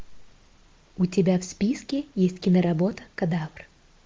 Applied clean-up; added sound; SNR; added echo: none; none; none; none.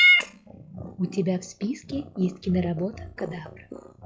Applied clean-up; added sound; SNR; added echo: classical method log-MMSE.